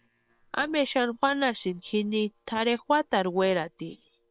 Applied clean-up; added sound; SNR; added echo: neural separator model SepFormer WHAM!.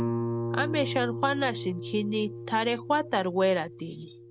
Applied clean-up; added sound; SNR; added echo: none; Guitar; 6 dB; none.